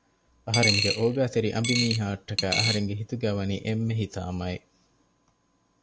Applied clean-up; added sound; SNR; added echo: none; Coin (dropping); 1 dB; none.